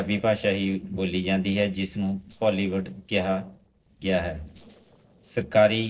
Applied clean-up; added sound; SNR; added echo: neural separator model SepFormer DNS4.